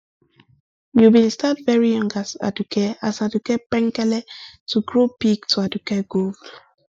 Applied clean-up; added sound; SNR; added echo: neural mask model Resemble Enhance denoiser.